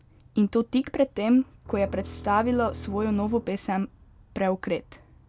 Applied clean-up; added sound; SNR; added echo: none; Bowed string instrument; 14 dB; none.